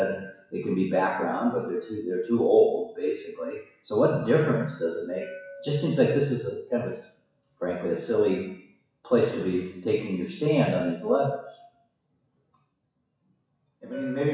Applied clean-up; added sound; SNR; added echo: classical method WPE with log-MMSE.